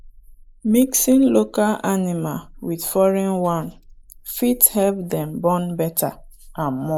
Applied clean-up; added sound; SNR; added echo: neural mask model Resemble Enhance denoiser.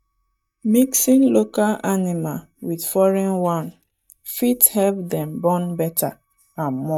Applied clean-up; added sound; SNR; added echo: neural mask model DeepFilterNet 3.